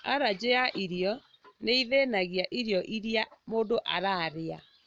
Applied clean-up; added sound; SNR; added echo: none; none; none; none.